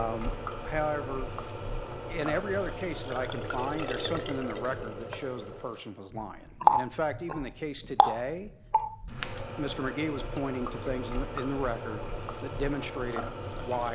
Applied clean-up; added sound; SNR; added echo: none; Water tap, faucet; -2 dB; none.